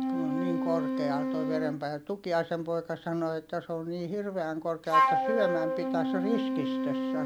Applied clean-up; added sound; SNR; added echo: none; Wind instrument, woodwind instrument; -2 dB; none.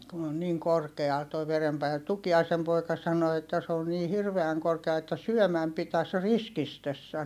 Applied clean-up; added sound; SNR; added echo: none; none; none; none.